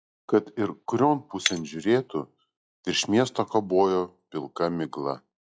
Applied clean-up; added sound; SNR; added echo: classical method log-MMSE.